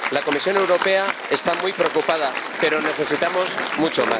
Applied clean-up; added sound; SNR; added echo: none; Applause; 5 dB; none.